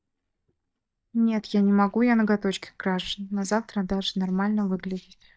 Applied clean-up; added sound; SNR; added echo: neural mask model DeepFilterNet 3.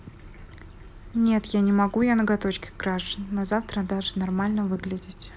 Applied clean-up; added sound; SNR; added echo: none; none; none; none.